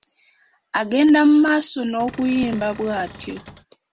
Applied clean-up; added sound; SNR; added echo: none; Cupboard open or close / Door; 19 dB; none.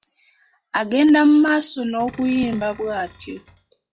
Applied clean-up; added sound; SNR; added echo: classical method log-MMSE.